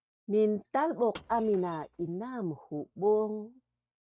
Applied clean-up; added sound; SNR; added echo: neural mask model RNNoise.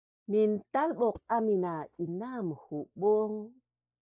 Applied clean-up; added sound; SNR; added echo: neural mask model DeepFilterNet 3.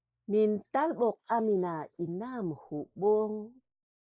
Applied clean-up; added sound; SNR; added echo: neural mask model Resemble Enhance denoiser.